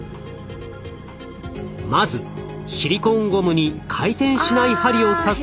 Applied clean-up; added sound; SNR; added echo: none; none; none; none.